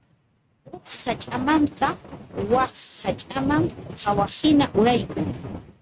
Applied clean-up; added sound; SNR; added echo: neural mask model RNNoise.